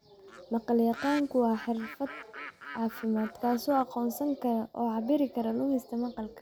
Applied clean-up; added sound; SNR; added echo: none; Bird; 15 dB; none.